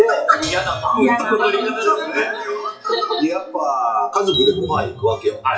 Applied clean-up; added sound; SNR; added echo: classical method WPE with log-MMSE.